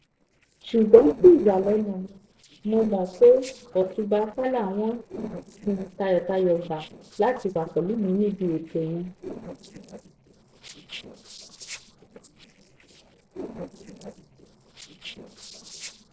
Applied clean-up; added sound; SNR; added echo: neural separator model SepFormer DNS4.